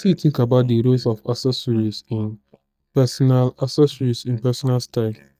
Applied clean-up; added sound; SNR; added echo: neural mask model DeepFilterNet 3.